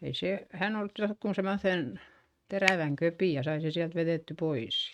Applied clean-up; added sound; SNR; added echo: neural mask model RNNoise.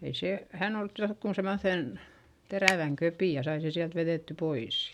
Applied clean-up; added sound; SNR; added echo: none; Finger snapping; 7 dB; none.